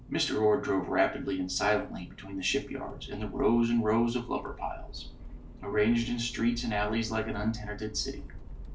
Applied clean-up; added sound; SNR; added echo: none; Accelerating, revving, vroom; 13 dB; reverberation time 0.2 s.